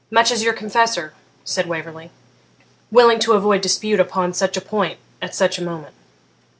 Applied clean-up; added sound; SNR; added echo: none; none; none; none.